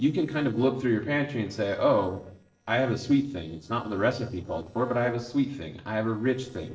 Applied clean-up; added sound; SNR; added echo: neural separator model SepFormer DNS4.